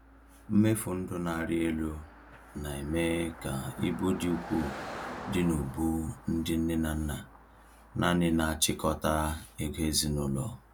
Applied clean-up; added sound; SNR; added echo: none; Car passing by; 16 dB; none.